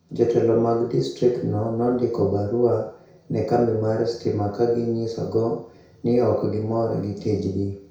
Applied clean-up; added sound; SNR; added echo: none; none; none; reverberation time 0.6 s.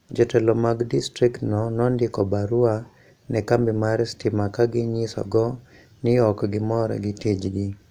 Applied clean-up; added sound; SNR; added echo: none; none; none; none.